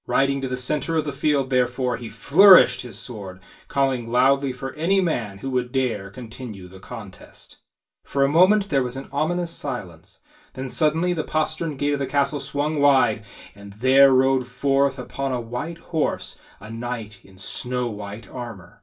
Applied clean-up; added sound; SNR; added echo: none; none; none; reverberation time 0.2 s.